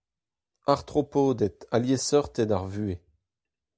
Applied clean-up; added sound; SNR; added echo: none; none; none; none.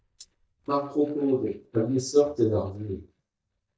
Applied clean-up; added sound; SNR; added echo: neural mask model DeepFilterNet 3.